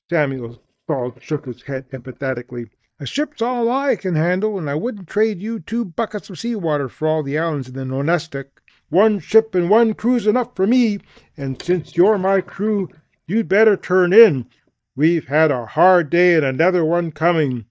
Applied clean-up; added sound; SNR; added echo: neural mask model DeepFilterNet 3.